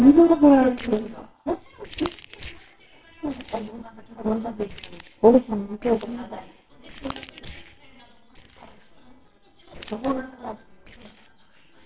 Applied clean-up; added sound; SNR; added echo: neural separator model SepFormer WHAMR!.